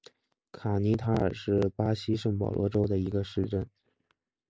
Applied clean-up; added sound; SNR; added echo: none; none; none; none.